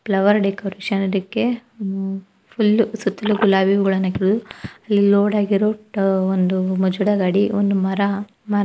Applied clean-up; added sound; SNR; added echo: neural mask model Resemble Enhance denoiser.